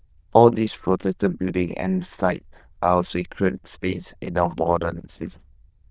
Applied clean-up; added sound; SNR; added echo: neural diffusion model UNIVERSE++.